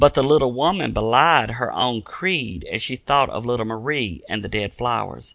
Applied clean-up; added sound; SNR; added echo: none; none; none; none.